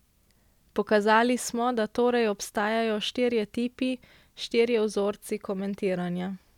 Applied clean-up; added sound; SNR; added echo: none; none; none; none.